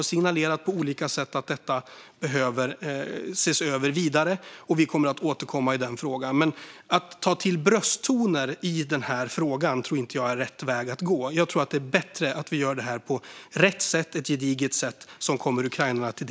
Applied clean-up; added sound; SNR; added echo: none; none; none; none.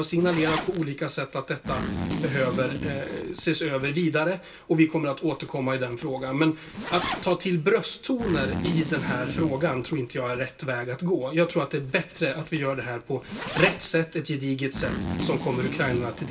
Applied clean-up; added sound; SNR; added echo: none; Zipper (clothing); 8 dB; reverberation time 0.2 s.